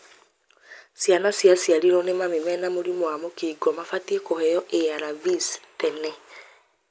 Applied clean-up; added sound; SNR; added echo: none; none; none; none.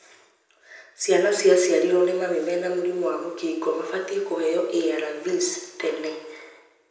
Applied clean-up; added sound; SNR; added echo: none; none; none; reverberation time 0.8 s.